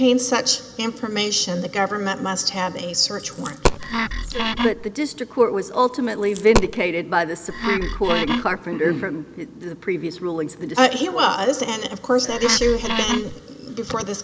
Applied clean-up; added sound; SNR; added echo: none; Wood + Coin (dropping); 3 dB; none.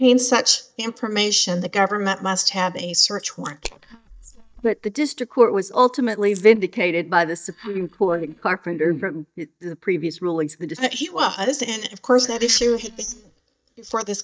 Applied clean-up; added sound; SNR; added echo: neural mask model DeepFilterNet 3.